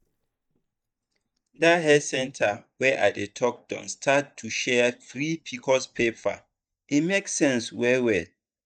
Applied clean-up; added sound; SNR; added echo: neural mask model DeepFilterNet 3.